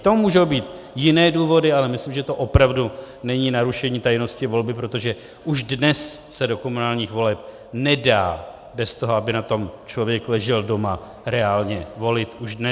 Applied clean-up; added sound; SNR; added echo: none; none; none; none.